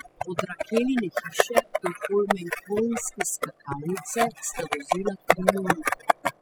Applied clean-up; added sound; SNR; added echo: classical method spectral subtraction.